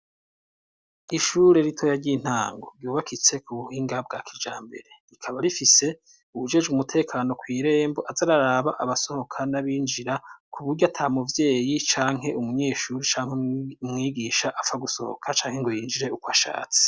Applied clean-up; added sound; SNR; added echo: none; none; none; none.